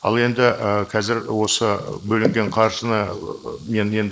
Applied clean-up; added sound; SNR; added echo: neural mask model Resemble Enhance denoiser.